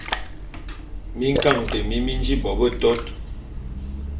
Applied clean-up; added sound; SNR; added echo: none; Splash, splatter; 2 dB; reverberation time 0.4 s.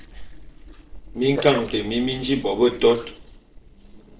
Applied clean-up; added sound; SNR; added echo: neural separator model SepFormer DNS4.